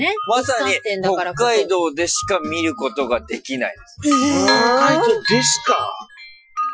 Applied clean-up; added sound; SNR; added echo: classical method Wiener filter.